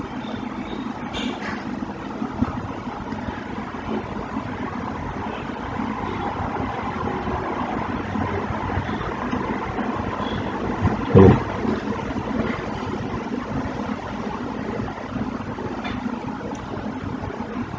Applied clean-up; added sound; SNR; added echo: none; Bowed string instrument; 18 dB; none.